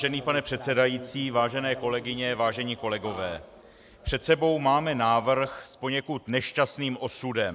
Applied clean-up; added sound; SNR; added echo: none; Burping, eructation; 13 dB; none.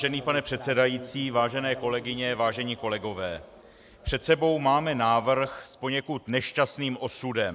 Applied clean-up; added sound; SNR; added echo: none; none; none; none.